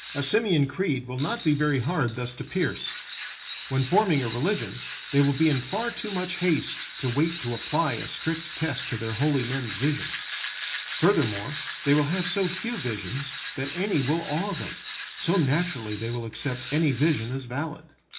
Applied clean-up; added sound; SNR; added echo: none; Tools; -4 dB; reverberation time 0.4 s.